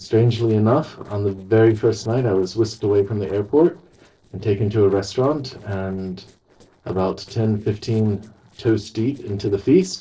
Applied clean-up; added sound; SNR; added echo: neural separator model SepFormer DNS4.